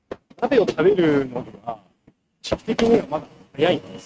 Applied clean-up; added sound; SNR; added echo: neural mask model RNNoise.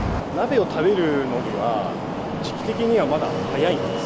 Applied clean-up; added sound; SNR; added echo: none; none; none; none.